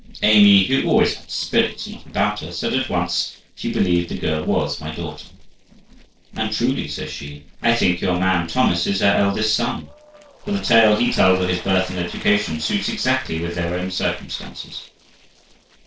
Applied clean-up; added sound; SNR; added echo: neural separator model SepFormer DNS4.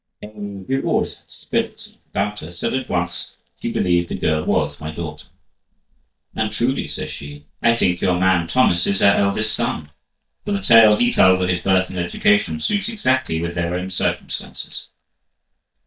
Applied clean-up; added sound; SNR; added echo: neural mask model DeepFilterNet 3.